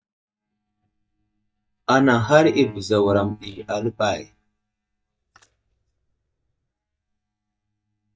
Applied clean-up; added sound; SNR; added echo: neural mask model DeepFilterNet 3.